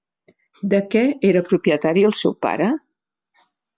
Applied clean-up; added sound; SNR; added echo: none; none; none; none.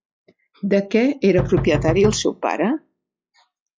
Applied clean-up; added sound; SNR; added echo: classical method log-MMSE.